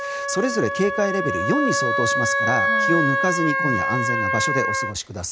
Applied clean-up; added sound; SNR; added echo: none; Wind instrument, woodwind instrument; -2 dB; none.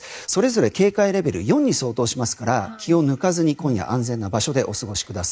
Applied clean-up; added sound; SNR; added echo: neural mask model Resemble Enhance denoiser.